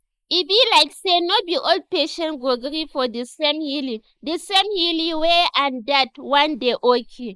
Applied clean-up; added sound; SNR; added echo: neural mask model Resemble Enhance denoiser.